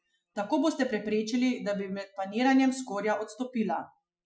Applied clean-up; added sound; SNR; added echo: classical method Wiener filter.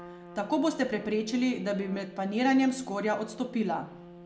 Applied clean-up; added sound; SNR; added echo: none; Trumpet; 18 dB; none.